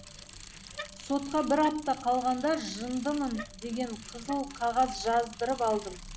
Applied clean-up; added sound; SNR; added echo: none; Bicycle; 14 dB; none.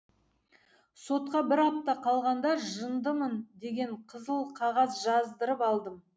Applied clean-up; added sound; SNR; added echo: none; none; none; none.